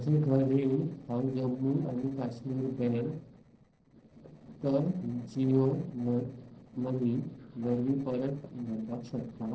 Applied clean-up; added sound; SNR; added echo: neural separator model SepFormer DNS4.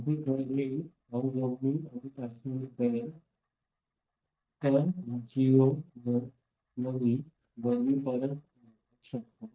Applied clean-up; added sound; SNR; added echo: neural mask model DeepFilterNet 3.